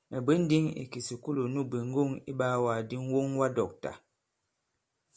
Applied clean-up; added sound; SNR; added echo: none; none; none; none.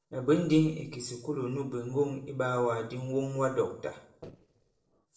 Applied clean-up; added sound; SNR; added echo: neural separator model SepFormer DNS4.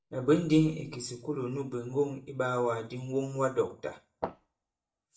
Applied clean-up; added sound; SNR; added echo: neural mask model DeepFilterNet 3.